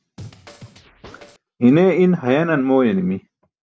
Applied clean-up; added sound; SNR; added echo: neural separator model SepFormer DNS4.